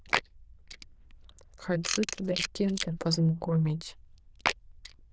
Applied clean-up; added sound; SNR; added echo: neural diffusion model UNIVERSE++.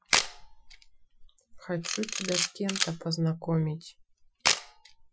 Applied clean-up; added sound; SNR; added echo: classical method Wiener filter.